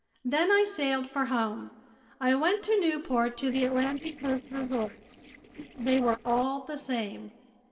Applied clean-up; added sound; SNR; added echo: neural separator model SepFormer DNS4.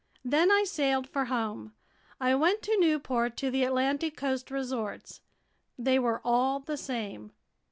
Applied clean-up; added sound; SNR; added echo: none; none; none; none.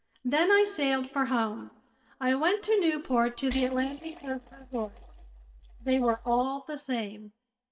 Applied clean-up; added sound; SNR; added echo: neural mask model DeepFilterNet 3.